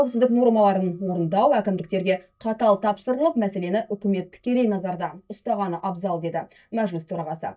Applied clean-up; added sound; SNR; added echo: neural mask model DeepFilterNet 3.